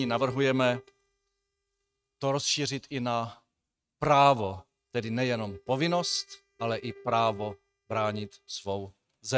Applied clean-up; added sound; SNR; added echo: neural mask model RNNoise.